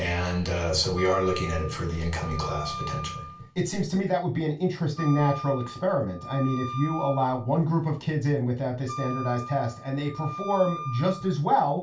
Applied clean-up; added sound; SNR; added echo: none; Wind instrument, woodwind instrument; 12 dB; reverberation time 0.3 s.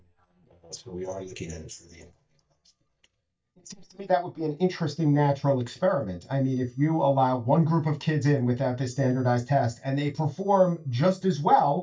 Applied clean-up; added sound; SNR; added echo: neural mask model DeepFilterNet 3.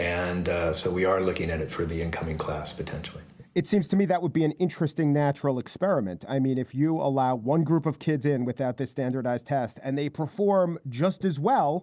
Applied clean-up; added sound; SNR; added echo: none; none; none; none.